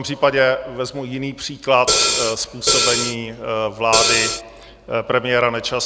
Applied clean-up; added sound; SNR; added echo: none; Hi-hat; -3 dB; none.